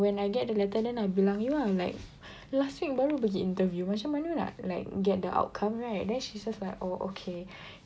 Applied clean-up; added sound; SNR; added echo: none; none; none; none.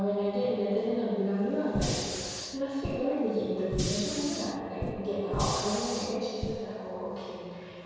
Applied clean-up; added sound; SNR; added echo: none; Fire; 5 dB; reverberation time 1.9 s.